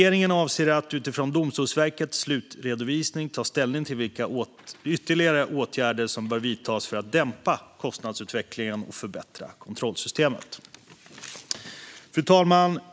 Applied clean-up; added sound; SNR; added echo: none; none; none; none.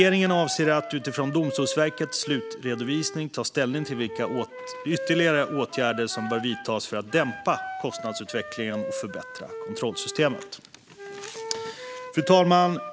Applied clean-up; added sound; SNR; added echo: none; Wind instrument, woodwind instrument; 11 dB; none.